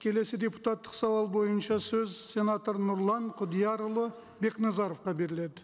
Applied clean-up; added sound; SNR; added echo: none; none; none; none.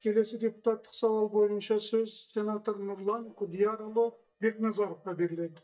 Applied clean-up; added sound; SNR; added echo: neural mask model DeepFilterNet 3.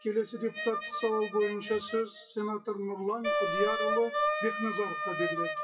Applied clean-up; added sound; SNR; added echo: classical method WPE with log-MMSE.